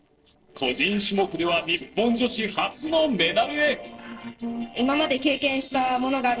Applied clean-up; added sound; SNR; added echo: neural separator model SepFormer DNS4.